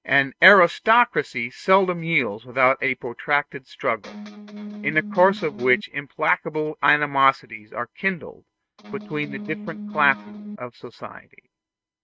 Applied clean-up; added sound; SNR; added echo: neural mask model RNNoise.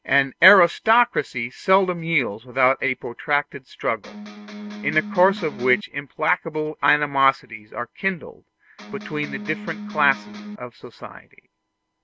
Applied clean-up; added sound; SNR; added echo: none; Electric guitar; 11 dB; none.